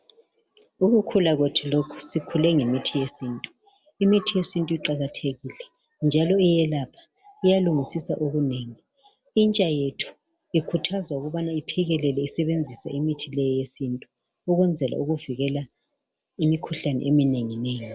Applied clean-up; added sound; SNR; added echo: none; none; none; none.